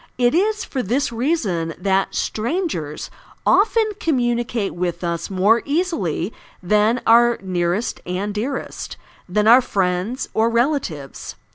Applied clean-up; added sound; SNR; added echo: none; none; none; none.